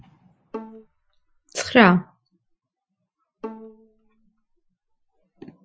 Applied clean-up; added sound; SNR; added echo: classical method Wiener filter.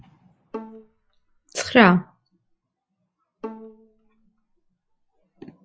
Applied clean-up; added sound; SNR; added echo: classical method log-MMSE.